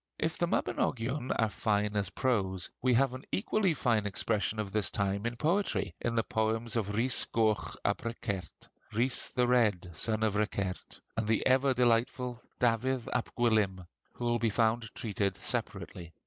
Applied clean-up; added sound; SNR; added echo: none; none; none; none.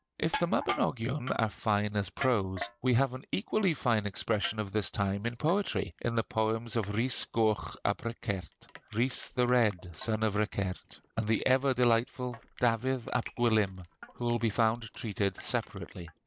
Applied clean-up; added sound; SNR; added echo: none; Crushing; 17 dB; none.